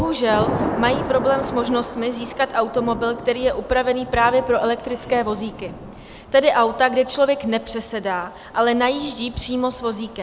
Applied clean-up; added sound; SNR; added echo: none; Thunder / Rain; 10 dB; none.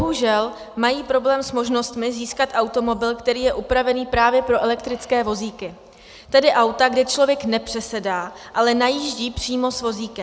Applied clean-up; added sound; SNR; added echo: none; none; none; none.